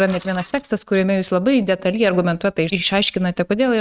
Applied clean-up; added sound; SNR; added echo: neural mask model RNNoise.